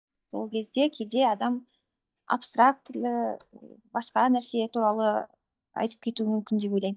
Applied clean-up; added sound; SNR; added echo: neural mask model DeepFilterNet 3.